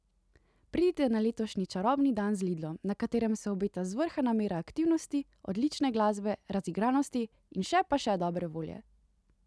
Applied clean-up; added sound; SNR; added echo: none; none; none; none.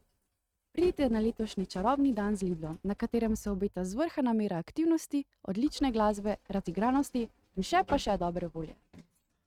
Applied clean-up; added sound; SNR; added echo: neural mask model RNNoise.